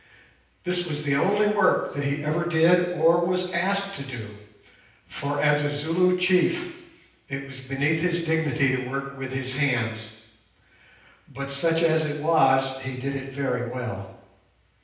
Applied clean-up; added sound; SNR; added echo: none; none; none; reverberation time 0.9 s.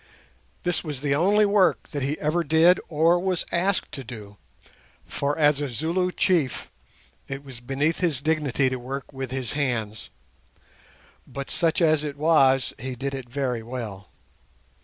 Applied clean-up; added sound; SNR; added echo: none; none; none; none.